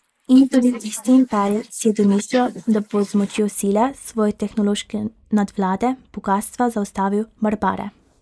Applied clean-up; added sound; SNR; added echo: neural mask model Resemble Enhance denoiser.